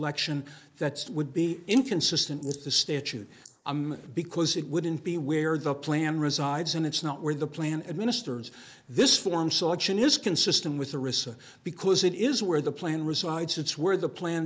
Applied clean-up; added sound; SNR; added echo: neural mask model Resemble Enhance denoiser.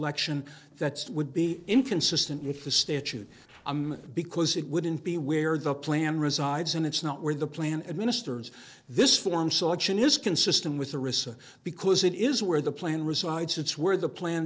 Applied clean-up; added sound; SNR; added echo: neural separator model SepFormer DNS4.